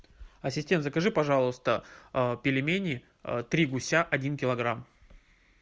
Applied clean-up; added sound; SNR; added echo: none; none; none; none.